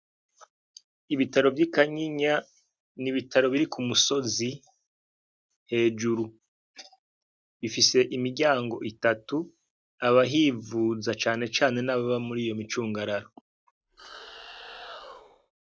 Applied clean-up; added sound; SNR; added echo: neural mask model RNNoise.